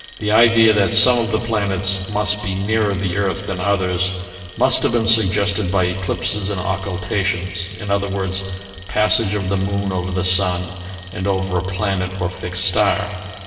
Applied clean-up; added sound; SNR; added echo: none; Alarm; 19 dB; reverberation time 2.6 s.